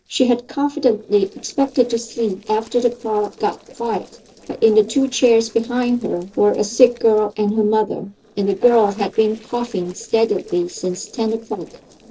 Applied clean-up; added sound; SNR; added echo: neural separator model SepFormer DNS4.